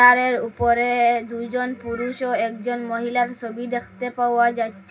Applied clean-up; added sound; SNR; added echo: none; none; none; reverberation time 0.4 s.